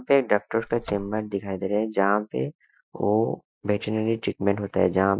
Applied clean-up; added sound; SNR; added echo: classical method Wiener filter.